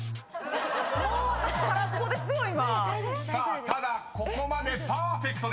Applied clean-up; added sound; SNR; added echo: none; none; none; none.